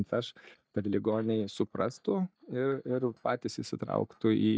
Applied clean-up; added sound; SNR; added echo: neural mask model DeepFilterNet 3.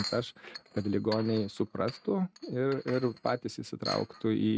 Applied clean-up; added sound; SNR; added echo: neural mask model RNNoise.